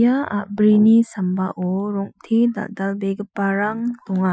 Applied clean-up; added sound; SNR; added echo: classical method Wiener filter.